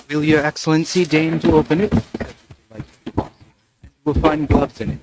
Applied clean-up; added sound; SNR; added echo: neural mask model RNNoise.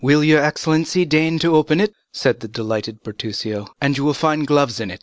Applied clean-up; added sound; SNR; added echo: none; none; none; none.